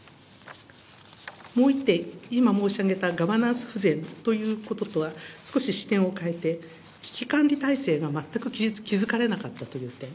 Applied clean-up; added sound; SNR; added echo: none; none; none; none.